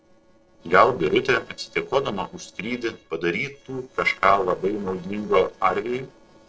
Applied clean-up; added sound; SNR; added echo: neural separator model SepFormer DNS4.